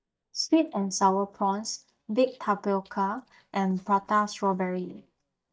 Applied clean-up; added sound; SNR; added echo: neural mask model DeepFilterNet 3.